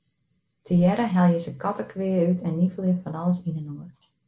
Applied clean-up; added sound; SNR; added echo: none; none; none; none.